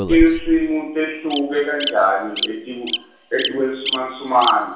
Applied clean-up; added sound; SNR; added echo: none; Bird vocalization, bird call, bird song; 8 dB; reverberation time 0.6 s.